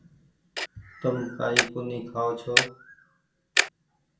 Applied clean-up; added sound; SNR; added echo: none; Tick-tock; -2 dB; reverberation time 0.3 s.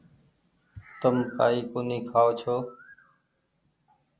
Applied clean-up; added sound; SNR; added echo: none; none; none; none.